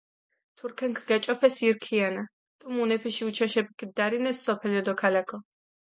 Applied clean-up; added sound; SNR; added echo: none; none; none; none.